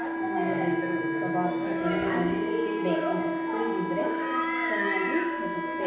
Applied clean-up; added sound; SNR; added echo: none; Wind instrument, woodwind instrument; 1 dB; reverberation time 0.9 s.